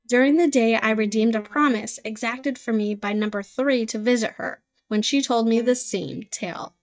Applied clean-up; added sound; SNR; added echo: neural mask model DeepFilterNet 3.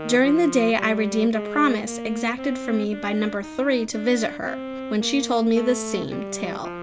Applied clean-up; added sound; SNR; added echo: none; Wind instrument, woodwind instrument; 9 dB; none.